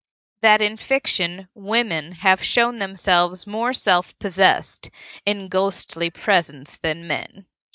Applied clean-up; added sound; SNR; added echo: neural mask model DeepFilterNet 3.